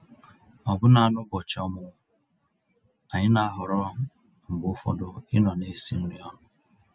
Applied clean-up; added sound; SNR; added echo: none; none; none; none.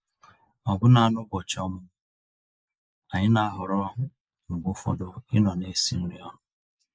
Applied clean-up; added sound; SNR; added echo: neural mask model Resemble Enhance denoiser.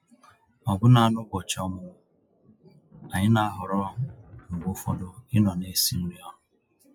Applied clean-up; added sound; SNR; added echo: classical method log-MMSE.